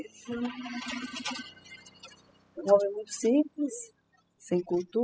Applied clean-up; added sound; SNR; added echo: classical method spectral subtraction.